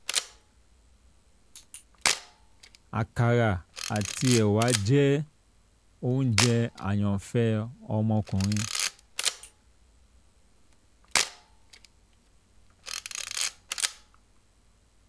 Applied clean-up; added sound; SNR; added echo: none; Camera; 5 dB; none.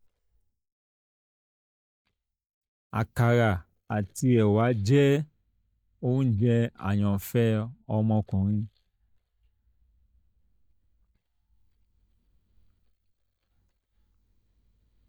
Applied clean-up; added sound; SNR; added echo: neural mask model DeepFilterNet 3.